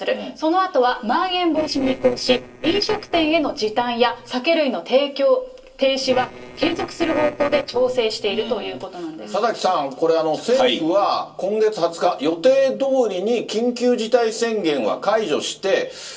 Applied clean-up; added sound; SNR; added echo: neural separator model SepFormer DNS4.